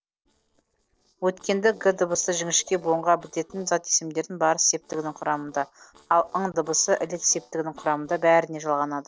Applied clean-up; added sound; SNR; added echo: neural separator model SepFormer DNS4.